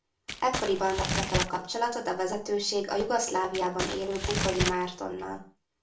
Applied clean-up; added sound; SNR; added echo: none; Crumpling, crinkling; 2 dB; reverberation time 0.3 s.